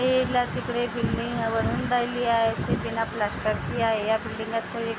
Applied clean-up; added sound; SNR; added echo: none; none; none; none.